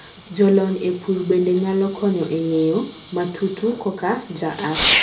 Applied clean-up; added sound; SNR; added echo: none; Fireworks; 5 dB; reverberation time 0.3 s.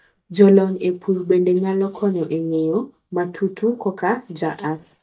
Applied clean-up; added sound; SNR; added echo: neural mask model DeepFilterNet 3.